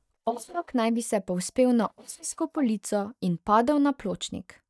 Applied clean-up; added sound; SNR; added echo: neural mask model DeepFilterNet 3.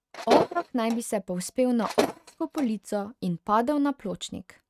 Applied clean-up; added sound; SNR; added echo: neural mask model RNNoise.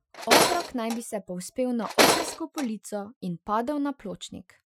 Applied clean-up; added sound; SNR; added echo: classical method Wiener filter.